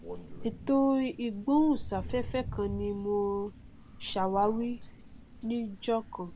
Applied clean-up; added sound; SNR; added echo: none; Crow; 10 dB; none.